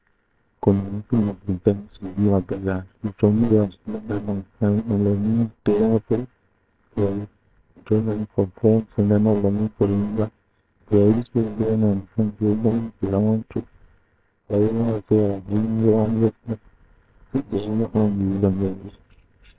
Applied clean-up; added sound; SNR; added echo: neural separator model SepFormer WHAMR!.